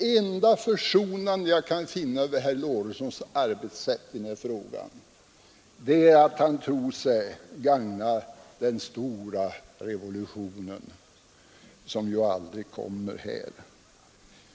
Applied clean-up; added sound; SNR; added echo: none; none; none; none.